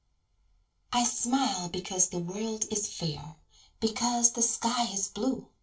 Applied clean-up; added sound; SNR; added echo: neural separator model SepFormer DNS4.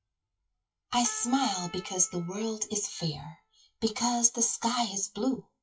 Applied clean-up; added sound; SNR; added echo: classical method WPE with log-MMSE.